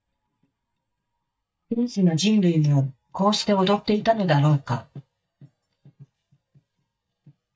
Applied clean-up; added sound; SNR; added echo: neural mask model DeepFilterNet 3.